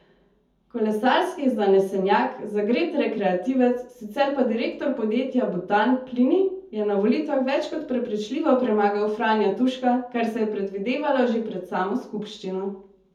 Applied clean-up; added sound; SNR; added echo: none; none; none; reverberation time 0.5 s.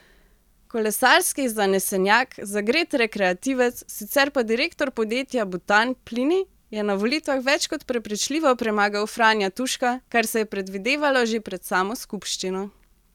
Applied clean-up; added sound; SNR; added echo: none; none; none; none.